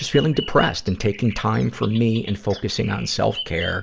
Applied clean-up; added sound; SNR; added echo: none; Bird vocalization, bird call, bird song; 15 dB; none.